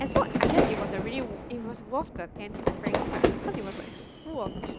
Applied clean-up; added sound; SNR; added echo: none; Fire / Fireworks; -5 dB; none.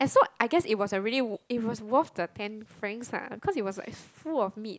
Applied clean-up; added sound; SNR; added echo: none; none; none; none.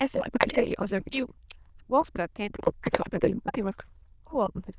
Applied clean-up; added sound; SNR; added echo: neural diffusion model UNIVERSE++.